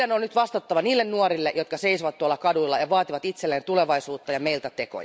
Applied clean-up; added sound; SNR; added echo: none; none; none; none.